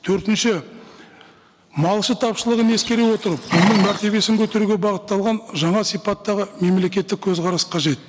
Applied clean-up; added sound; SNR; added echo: none; Livestock, farm animals, working animals; 6 dB; none.